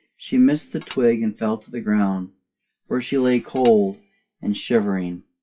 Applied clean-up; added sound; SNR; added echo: classical method WPE with log-MMSE.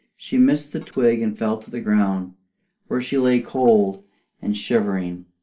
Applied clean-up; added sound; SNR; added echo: neural separator model SepFormer DNS4.